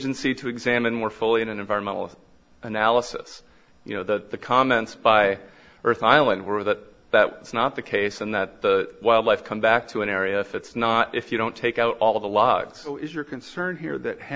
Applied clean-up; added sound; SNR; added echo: none; none; none; none.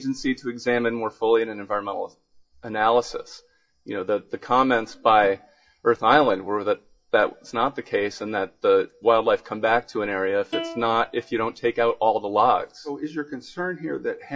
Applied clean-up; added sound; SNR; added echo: classical method WPE with log-MMSE.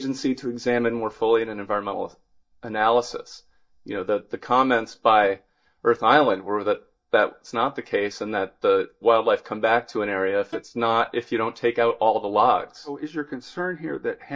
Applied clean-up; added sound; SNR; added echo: neural mask model DeepFilterNet 3.